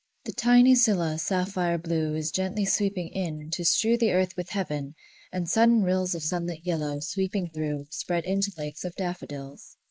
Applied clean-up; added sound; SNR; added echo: neural mask model Resemble Enhance denoiser.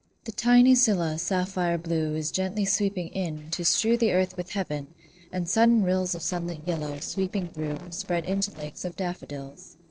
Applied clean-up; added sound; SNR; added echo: neural separator model SepFormer DNS4.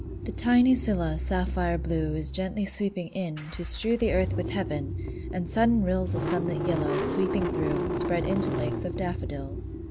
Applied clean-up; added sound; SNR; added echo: none; Engine starting / Car; 3 dB; none.